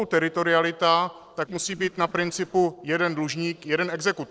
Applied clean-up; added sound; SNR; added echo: neural separator model SepFormer DNS4.